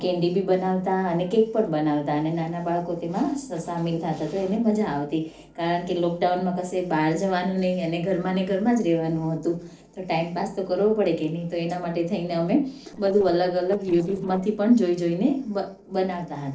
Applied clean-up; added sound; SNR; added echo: neural separator model SepFormer DNS4.